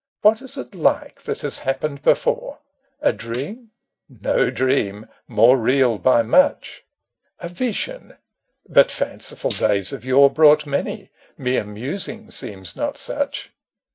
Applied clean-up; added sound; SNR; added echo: neural mask model DeepFilterNet 3.